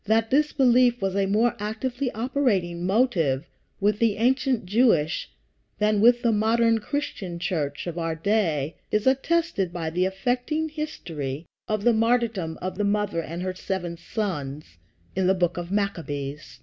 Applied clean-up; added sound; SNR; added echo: none; none; none; none.